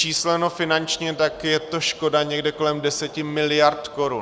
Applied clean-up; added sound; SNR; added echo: none; none; none; none.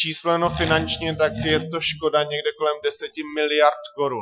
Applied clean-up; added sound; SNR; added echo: classical method Wiener filter.